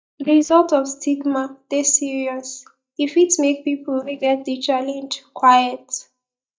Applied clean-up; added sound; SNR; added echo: neural mask model DeepFilterNet 3.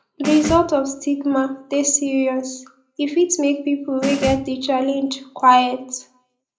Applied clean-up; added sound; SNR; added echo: none; Snare drum; 10 dB; reverberation time 0.5 s.